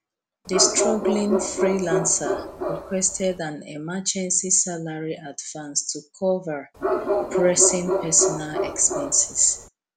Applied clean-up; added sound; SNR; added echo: none; Bark; 1 dB; none.